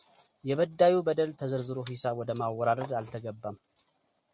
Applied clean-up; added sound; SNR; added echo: none; none; none; none.